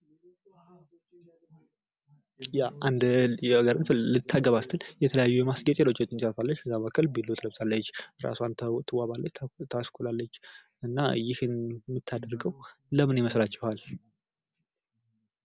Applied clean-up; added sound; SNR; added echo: none; none; none; none.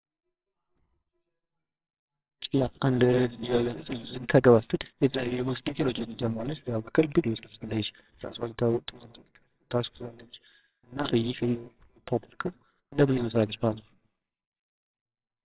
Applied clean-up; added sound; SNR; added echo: neural separator model SepFormer WHAMR!.